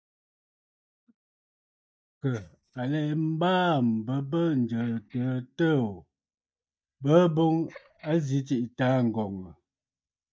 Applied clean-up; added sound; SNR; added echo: neural mask model DeepFilterNet 3.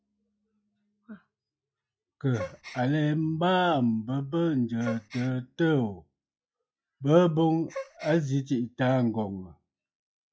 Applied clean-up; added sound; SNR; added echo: classical method log-MMSE.